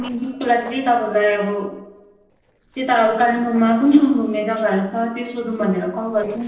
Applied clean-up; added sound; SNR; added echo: neural separator model SepFormer DNS4.